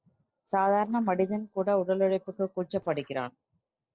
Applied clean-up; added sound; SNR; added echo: neural separator model SepFormer DNS4.